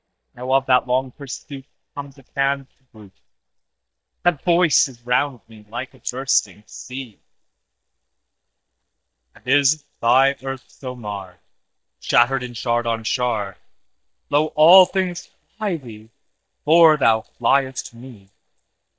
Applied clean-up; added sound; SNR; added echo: neural mask model DeepFilterNet 3.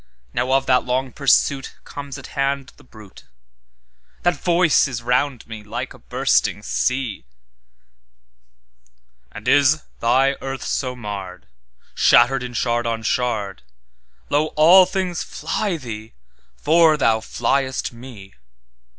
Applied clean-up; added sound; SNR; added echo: none; none; none; none.